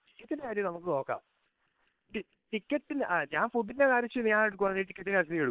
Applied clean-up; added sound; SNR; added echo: neural separator model SepFormer WHAM!.